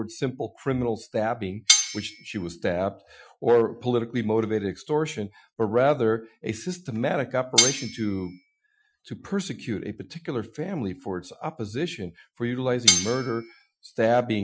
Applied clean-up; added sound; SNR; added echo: classical method Wiener filter.